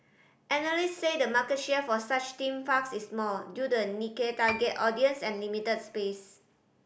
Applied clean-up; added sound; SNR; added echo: none; Piano; 12 dB; none.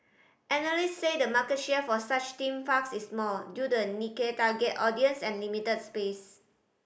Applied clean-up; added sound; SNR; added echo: neural mask model Resemble Enhance denoiser.